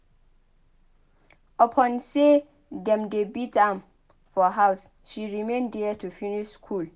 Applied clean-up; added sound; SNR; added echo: none; none; none; none.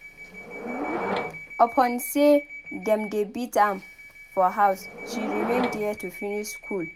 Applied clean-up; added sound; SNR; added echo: none; Subway, metro, underground / Door; 9 dB; none.